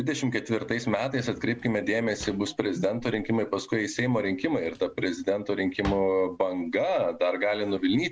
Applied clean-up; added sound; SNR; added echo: none; Drawer open or close; 20 dB; none.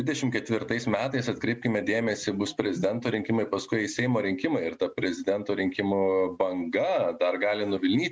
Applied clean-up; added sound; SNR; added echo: none; none; none; none.